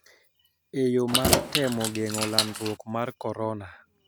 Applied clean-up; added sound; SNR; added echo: none; Keys jangling; -2 dB; none.